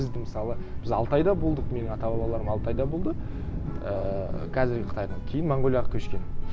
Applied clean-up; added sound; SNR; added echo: none; Thunder; -1 dB; none.